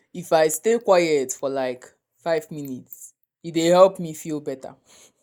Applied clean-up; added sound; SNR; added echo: neural mask model Resemble Enhance denoiser.